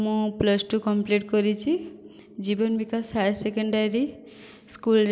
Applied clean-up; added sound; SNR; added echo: none; none; none; none.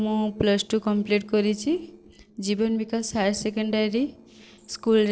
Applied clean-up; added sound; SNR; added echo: neural separator model SepFormer DNS4.